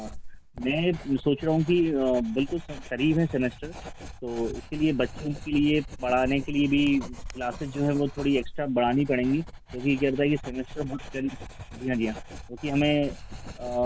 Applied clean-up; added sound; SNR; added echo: none; Writing; 13 dB; none.